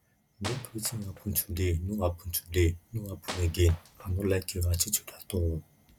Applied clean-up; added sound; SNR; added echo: none; Wood; 15 dB; none.